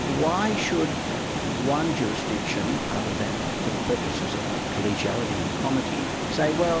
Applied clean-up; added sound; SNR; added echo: none; Water; 0 dB; none.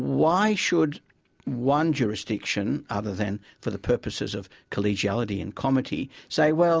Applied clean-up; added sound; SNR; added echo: none; none; none; none.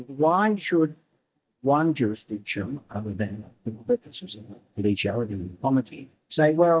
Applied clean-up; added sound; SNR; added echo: neural mask model DeepFilterNet 3.